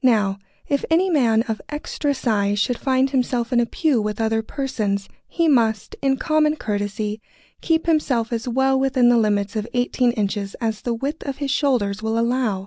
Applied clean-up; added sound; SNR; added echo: none; none; none; none.